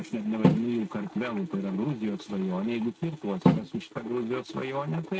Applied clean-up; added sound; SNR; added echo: neural mask model RNNoise.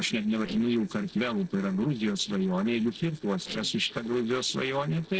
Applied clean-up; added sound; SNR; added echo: neural separator model SepFormer DNS4.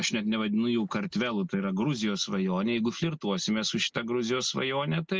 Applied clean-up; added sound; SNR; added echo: none; none; none; none.